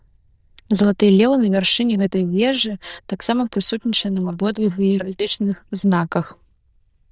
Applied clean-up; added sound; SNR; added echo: neural diffusion model UNIVERSE++.